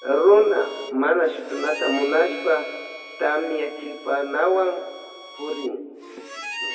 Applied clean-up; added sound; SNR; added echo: none; Harmonica; 14 dB; reverberation time 1.7 s.